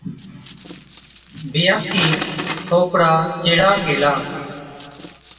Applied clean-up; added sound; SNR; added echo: none; Coin (dropping); 9 dB; reverberation time 2.3 s.